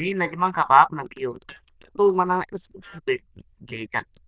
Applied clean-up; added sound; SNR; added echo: neural diffusion model UNIVERSE++.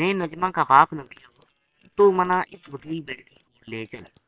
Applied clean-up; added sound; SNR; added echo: neural separator model SepFormer WHAM!.